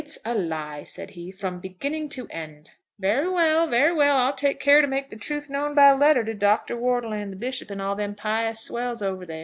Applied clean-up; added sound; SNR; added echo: none; none; none; none.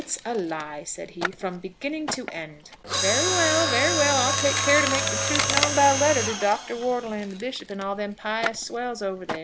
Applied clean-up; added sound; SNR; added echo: none; Mechanisms; 2 dB; none.